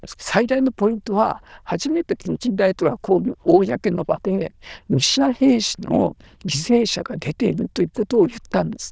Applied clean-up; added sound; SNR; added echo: neural diffusion model UNIVERSE++.